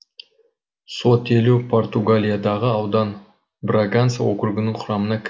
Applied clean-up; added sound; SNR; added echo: none; none; none; none.